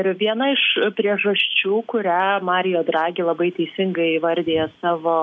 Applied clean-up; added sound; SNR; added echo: none; none; none; none.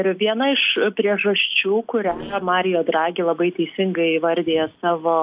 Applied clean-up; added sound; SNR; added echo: neural separator model SepFormer DNS4.